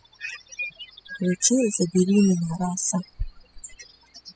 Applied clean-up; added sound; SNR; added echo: classical method spectral subtraction.